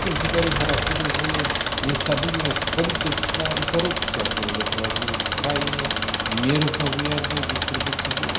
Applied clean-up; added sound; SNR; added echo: none; Engine; -3 dB; reverberation time 0.5 s.